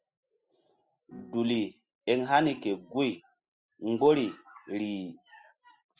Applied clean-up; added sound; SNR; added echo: classical method spectral subtraction.